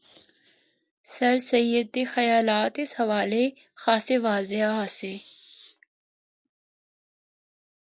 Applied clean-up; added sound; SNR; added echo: none; none; none; none.